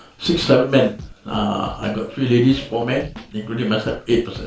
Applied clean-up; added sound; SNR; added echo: none; Scratching (performance technique); 18 dB; reverberation time 0.3 s.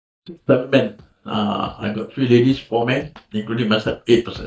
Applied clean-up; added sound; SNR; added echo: neural mask model DeepFilterNet 3.